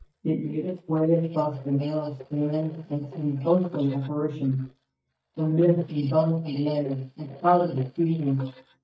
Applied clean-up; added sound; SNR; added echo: neural mask model DeepFilterNet 3.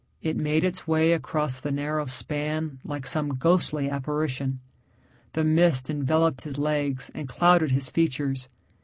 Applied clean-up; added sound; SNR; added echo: none; none; none; none.